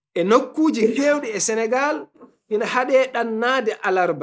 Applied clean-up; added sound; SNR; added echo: neural mask model Resemble Enhance denoiser.